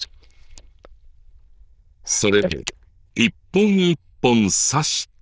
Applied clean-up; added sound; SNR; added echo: neural diffusion model UNIVERSE++.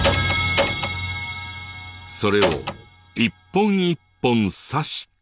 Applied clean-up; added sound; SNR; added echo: none; Door; 1 dB; none.